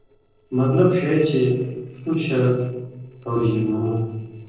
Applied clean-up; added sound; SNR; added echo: neural separator model SepFormer DNS4.